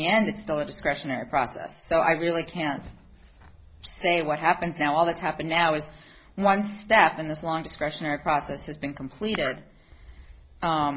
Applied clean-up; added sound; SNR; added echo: none; none; none; none.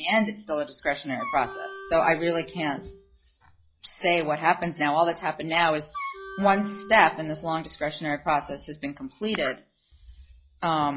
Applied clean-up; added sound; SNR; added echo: classical method log-MMSE.